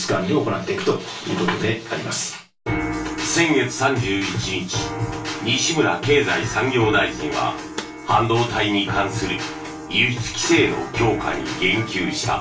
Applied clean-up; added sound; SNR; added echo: none; Snare drum; 14 dB; reverberation time 0.2 s.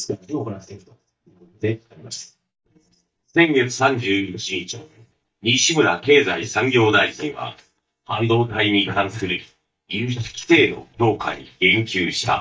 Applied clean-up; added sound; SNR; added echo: neural mask model DeepFilterNet 3.